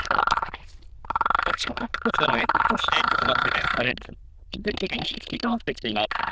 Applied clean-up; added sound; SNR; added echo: neural diffusion model UNIVERSE++.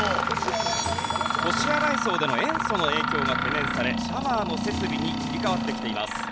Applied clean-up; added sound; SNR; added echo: none; Mechanisms; -1 dB; none.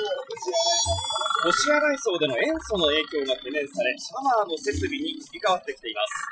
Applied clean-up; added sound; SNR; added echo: classical method Wiener filter.